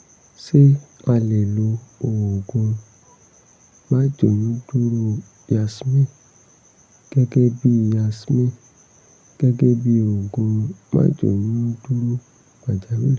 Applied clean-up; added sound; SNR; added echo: none; none; none; none.